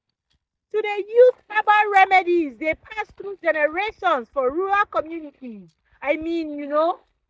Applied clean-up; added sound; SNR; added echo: neural mask model DeepFilterNet 3.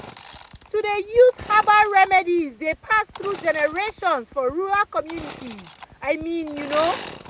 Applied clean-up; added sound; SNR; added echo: none; Sawing / Engine; 17 dB; none.